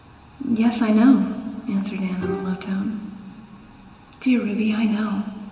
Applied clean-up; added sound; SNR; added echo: none; Bowed string instrument; 15 dB; reverberation time 2.9 s.